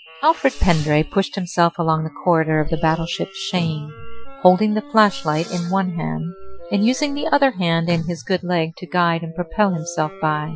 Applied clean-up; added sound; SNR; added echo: classical method Wiener filter.